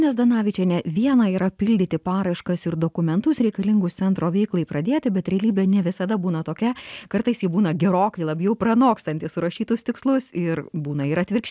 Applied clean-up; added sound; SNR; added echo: none; none; none; none.